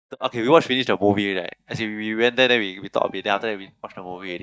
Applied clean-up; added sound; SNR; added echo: neural mask model DeepFilterNet 3.